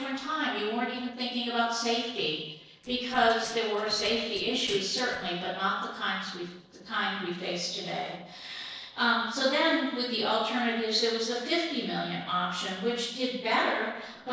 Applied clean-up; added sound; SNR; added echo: neural separator model SepFormer DNS4.